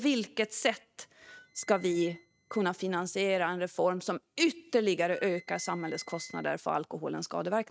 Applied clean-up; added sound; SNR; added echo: neural mask model RNNoise.